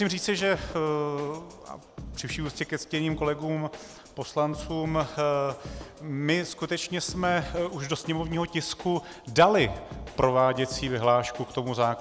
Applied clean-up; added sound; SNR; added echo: none; Drum kit; 16 dB; none.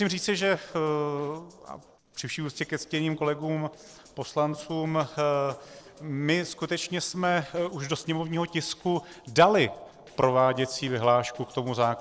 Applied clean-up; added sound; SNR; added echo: neural separator model SepFormer DNS4.